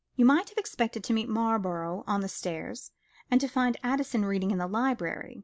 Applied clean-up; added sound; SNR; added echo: none; none; none; none.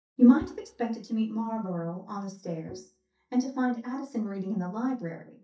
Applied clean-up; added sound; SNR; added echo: neural mask model DeepFilterNet 3.